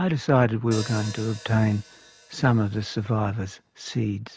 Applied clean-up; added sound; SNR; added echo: none; Hi-hat; 20 dB; none.